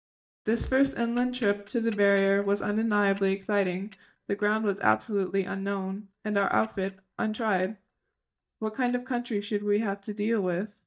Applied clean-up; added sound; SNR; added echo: neural mask model DeepFilterNet 3.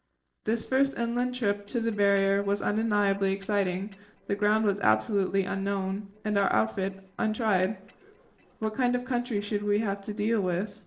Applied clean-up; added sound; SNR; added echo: neural separator model SepFormer DNS4.